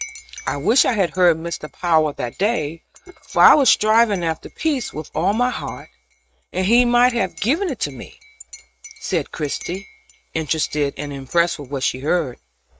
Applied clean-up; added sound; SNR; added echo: neural mask model RNNoise.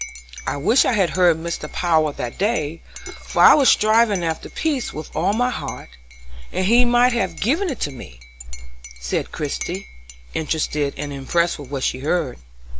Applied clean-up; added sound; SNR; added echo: none; Cutlery, silverware / Dishes, pots, and pans / Chink, clink; 19 dB; none.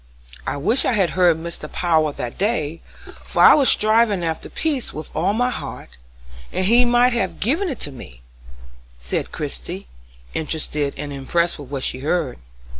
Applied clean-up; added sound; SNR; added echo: none; none; none; none.